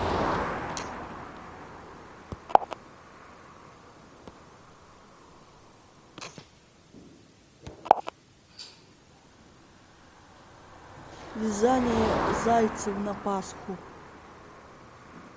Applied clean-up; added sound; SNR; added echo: none; Motor vehicle (road); 5 dB; none.